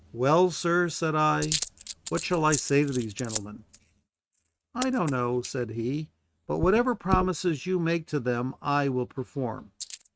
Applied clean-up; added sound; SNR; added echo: neural mask model RNNoise.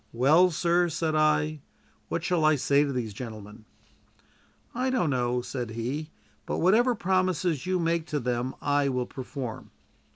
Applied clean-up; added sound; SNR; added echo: none; none; none; none.